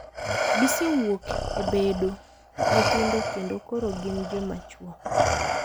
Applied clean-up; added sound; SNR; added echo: none; Respiratory sounds; -1 dB; none.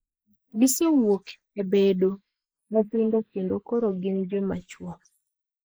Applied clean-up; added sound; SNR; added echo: neural mask model Resemble Enhance denoiser.